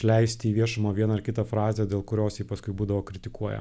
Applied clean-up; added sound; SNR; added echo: none; none; none; none.